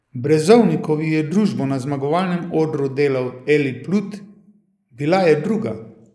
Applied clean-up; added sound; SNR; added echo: neural mask model Resemble Enhance denoiser.